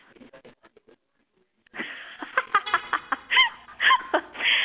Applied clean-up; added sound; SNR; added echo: none; Vehicle horn, car horn, honking; 18 dB; none.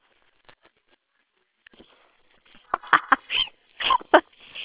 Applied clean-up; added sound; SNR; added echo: neural separator model SepFormer WHAM!.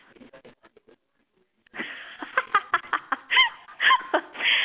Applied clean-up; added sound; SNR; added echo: none; none; none; none.